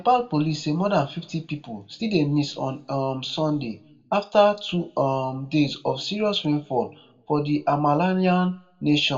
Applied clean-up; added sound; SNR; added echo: none; none; none; reverberation time 0.3 s.